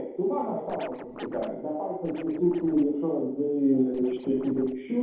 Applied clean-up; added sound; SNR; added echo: neural separator model SepFormer DNS4.